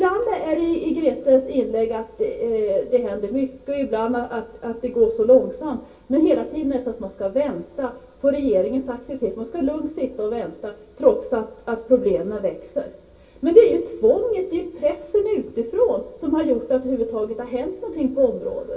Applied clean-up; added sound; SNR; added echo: none; none; none; reverberation time 0.2 s.